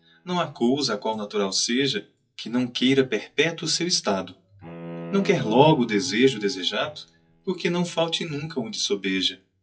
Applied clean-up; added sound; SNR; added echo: classical method WPE with log-MMSE.